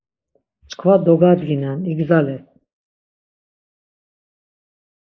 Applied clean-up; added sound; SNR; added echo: neural mask model Resemble Enhance denoiser.